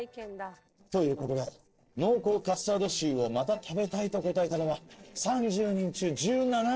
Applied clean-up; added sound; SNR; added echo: neural separator model SepFormer DNS4.